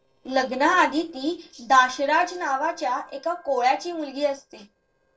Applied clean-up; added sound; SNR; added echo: neural separator model SepFormer DNS4.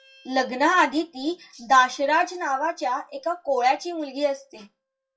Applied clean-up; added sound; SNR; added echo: classical method WPE with log-MMSE.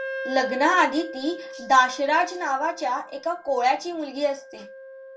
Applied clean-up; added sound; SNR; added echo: none; Wind instrument, woodwind instrument; 13 dB; reverberation time 0.2 s.